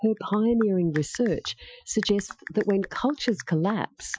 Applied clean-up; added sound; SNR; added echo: classical method Wiener filter.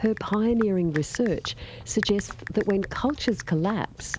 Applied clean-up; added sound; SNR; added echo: none; Typing; 13 dB; none.